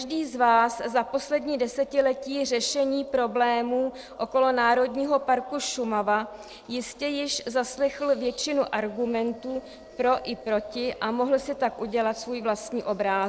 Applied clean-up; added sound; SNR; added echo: neural separator model SepFormer DNS4.